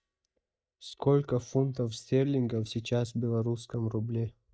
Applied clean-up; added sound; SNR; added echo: neural mask model DeepFilterNet 3.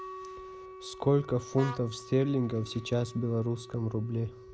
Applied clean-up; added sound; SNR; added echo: none; Vehicle horn, car horn, honking + Wind instrument, woodwind instrument; 15 dB; none.